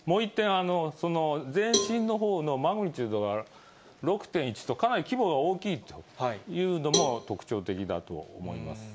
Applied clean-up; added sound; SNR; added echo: none; Cowbell; 6 dB; none.